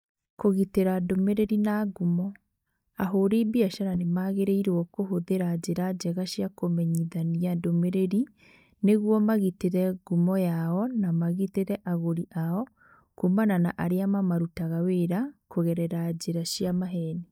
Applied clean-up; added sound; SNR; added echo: neural mask model DeepFilterNet 3.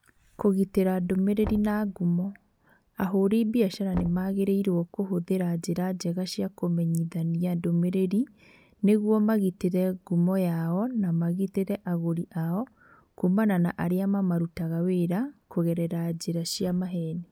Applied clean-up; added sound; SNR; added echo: none; Knock; 17 dB; none.